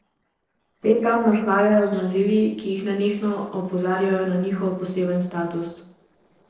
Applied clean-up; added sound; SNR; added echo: neural separator model SepFormer DNS4.